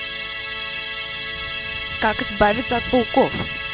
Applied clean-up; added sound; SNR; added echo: none; Musical instrument; 4 dB; none.